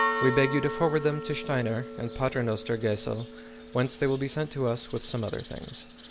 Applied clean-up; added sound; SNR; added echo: none; Church bell; 7 dB; none.